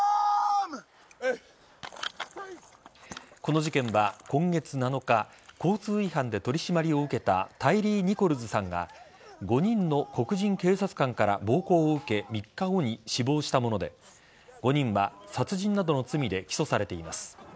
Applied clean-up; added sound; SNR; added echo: none; none; none; none.